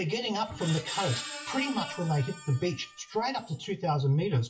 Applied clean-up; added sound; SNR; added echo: classical method WPE with log-MMSE.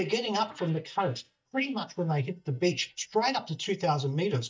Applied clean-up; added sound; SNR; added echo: neural mask model DeepFilterNet 3.